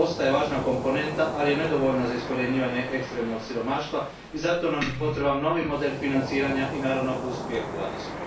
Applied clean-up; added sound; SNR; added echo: none; Waves, surf; 9 dB; reverberation time 0.3 s.